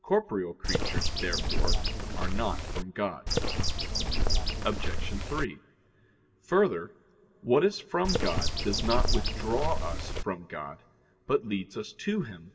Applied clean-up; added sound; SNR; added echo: none; Bird; -5 dB; reverberation time 1.9 s.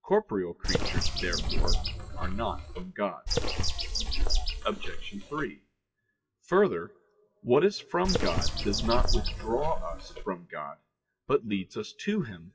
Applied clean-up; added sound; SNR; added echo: classical method WPE with log-MMSE.